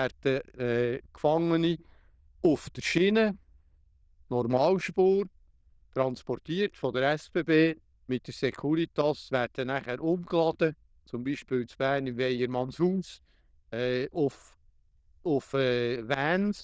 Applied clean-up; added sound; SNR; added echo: neural diffusion model UNIVERSE++.